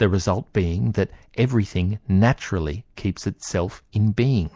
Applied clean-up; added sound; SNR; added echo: none; none; none; none.